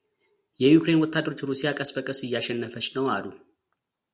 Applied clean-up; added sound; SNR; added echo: none; none; none; none.